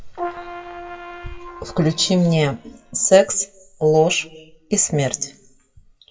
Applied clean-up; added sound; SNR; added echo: classical method WPE with log-MMSE.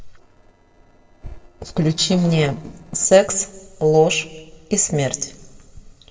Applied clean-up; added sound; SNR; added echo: neural separator model SepFormer DNS4.